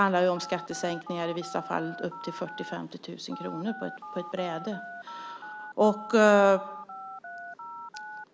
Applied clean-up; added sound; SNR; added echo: none; Telephone; 13 dB; none.